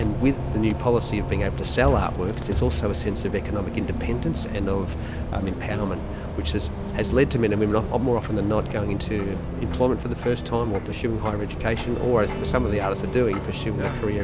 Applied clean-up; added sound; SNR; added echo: none; Bus; 3 dB; none.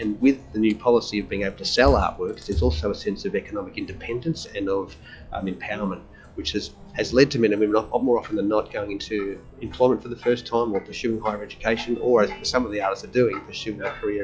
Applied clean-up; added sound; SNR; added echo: classical method log-MMSE.